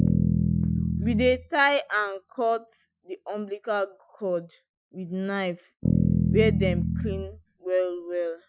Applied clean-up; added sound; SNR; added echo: classical method Wiener filter.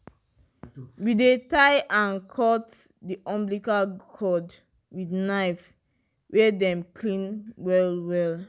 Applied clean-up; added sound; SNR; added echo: none; none; none; none.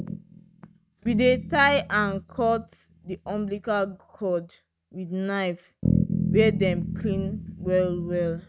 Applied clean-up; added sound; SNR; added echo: neural mask model RNNoise.